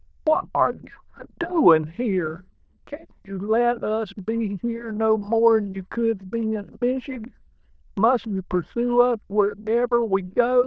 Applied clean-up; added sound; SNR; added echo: neural diffusion model UNIVERSE++.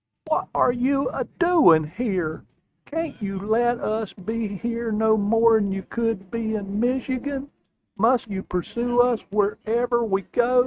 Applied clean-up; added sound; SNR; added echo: neural mask model RNNoise.